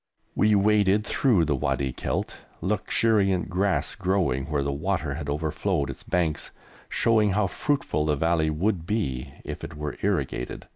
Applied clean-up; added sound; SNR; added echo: none; none; none; none.